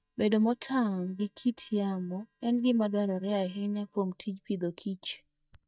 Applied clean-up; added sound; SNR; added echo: neural mask model DeepFilterNet 3.